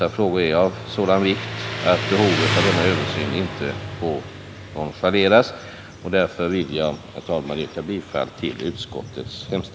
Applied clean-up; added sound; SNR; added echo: none; Motorcycle; 7 dB; none.